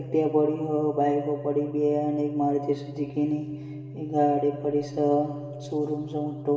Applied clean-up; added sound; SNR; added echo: none; Organ; 14 dB; reverberation time 1.8 s.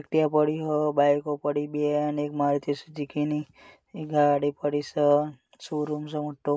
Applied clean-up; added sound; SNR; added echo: none; none; none; none.